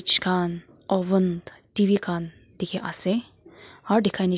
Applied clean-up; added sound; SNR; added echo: none; none; none; none.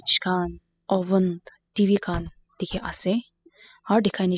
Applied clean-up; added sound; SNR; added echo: classical method spectral subtraction.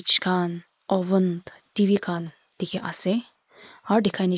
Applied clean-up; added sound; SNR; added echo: neural mask model Resemble Enhance denoiser.